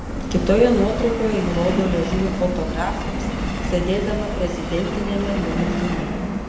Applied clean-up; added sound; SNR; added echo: none; Subway, metro, underground; 2 dB; reverberation time 0.7 s.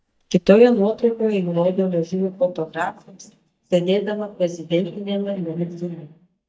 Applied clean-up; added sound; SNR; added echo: neural mask model DeepFilterNet 3.